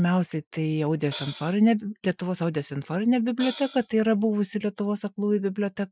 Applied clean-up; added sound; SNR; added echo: classical method Wiener filter.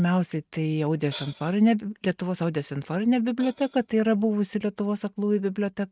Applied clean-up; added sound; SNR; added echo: neural mask model RNNoise.